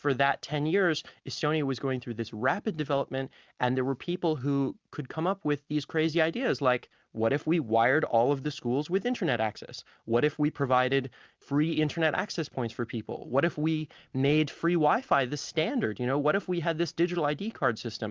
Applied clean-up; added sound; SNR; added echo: none; none; none; none.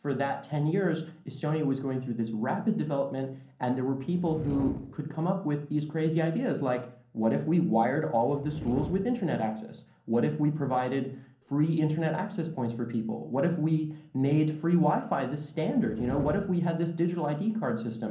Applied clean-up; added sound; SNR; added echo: none; Fire; 13 dB; reverberation time 0.6 s.